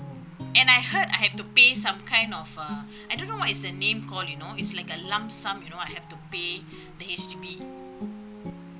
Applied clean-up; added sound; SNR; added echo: none; Guitar; 11 dB; none.